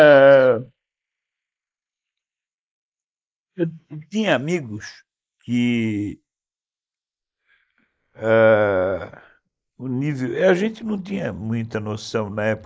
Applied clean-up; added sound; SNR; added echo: neural mask model Resemble Enhance denoiser.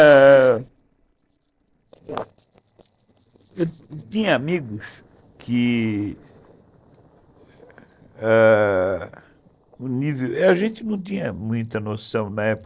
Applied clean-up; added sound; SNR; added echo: neural separator model SepFormer DNS4.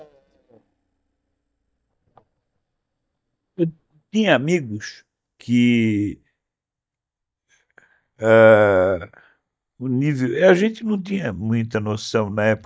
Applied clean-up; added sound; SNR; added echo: neural mask model DeepFilterNet 3.